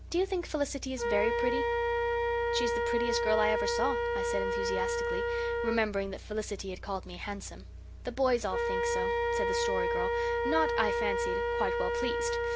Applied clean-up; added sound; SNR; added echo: none; Wind instrument, woodwind instrument; -2 dB; none.